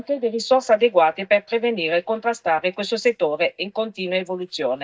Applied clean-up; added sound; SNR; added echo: neural mask model DeepFilterNet 3.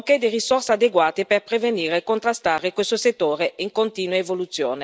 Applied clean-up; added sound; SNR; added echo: none; none; none; none.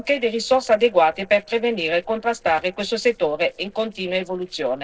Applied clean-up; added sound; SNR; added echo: neural separator model SepFormer DNS4.